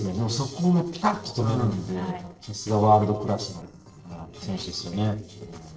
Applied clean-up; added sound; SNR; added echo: neural separator model SepFormer DNS4.